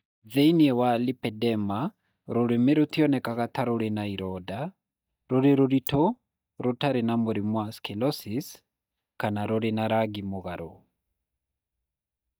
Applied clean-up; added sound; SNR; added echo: neural mask model DeepFilterNet 3.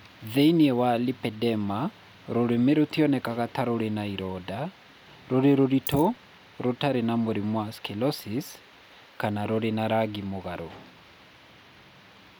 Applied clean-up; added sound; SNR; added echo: none; Coin (dropping); 11 dB; none.